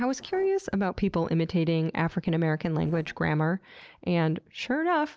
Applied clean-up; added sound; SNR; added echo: neural separator model SepFormer DNS4.